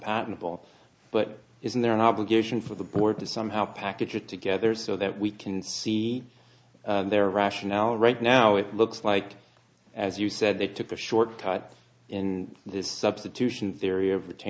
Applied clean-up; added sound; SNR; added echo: none; none; none; none.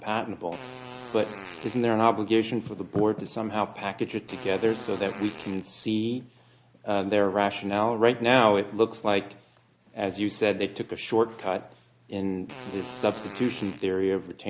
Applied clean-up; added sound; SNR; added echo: none; Fart; 15 dB; none.